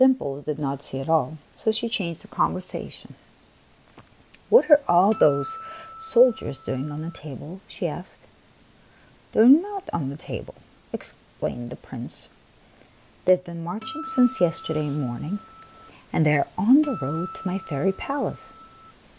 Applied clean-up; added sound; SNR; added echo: none; Acoustic guitar; 14 dB; none.